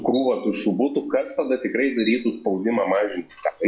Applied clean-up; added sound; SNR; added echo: classical method log-MMSE.